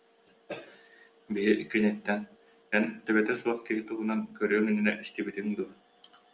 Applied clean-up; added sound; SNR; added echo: none; none; none; none.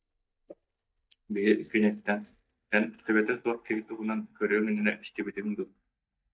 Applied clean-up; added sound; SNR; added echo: neural mask model DeepFilterNet 3.